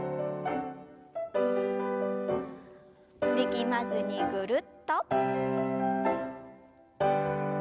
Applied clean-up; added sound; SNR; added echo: none; none; none; none.